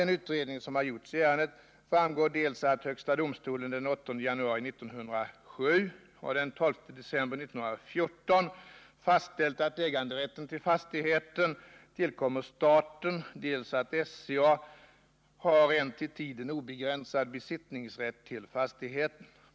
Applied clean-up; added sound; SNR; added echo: none; none; none; none.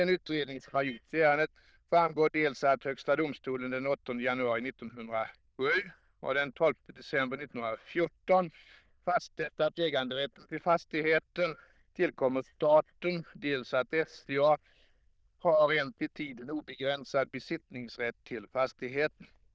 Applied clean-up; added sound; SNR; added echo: neural diffusion model UNIVERSE++.